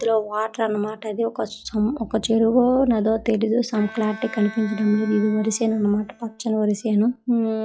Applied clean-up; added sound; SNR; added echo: classical method log-MMSE.